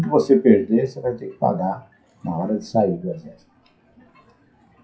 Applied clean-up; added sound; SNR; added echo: classical method WPE with log-MMSE.